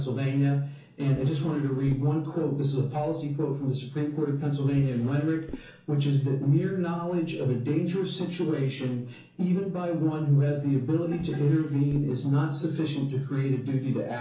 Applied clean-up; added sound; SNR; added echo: none; Drawer open or close; 17 dB; reverberation time 0.7 s.